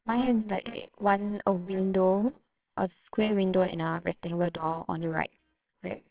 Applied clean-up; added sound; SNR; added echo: neural separator model SepFormer WHAMR!.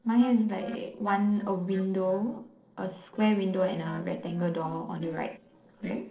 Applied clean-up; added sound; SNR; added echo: neural separator model SepFormer DNS4.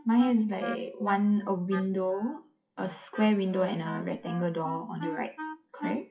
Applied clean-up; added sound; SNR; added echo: classical method WPE with log-MMSE.